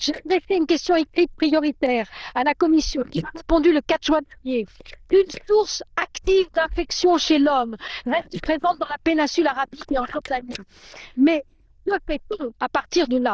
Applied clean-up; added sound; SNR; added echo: neural diffusion model UNIVERSE++.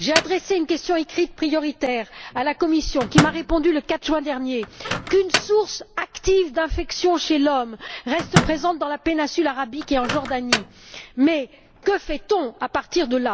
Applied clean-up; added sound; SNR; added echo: none; Microwave oven; 7 dB; none.